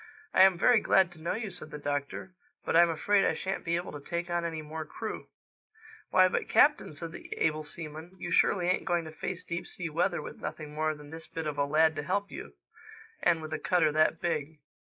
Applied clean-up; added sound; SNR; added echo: neural mask model Resemble Enhance denoiser.